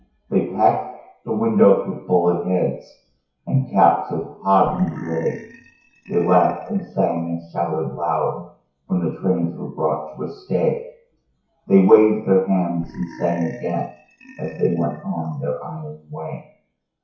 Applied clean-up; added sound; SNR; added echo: classical method WPE with log-MMSE.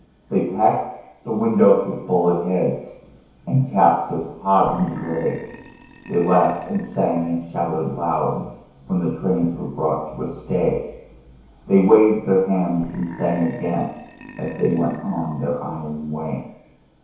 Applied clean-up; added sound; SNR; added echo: none; Burping, eructation; 18 dB; reverberation time 2.2 s.